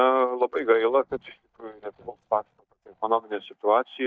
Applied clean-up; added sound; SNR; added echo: neural mask model DeepFilterNet 3.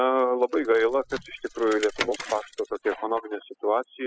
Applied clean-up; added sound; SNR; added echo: classical method spectral subtraction.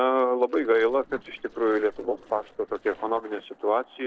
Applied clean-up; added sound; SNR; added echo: neural separator model SepFormer DNS4.